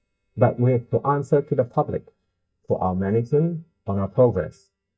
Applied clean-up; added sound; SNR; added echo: neural mask model DeepFilterNet 3.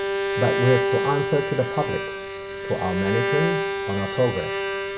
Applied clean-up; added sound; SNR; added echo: none; Bowed string instrument; 0 dB; none.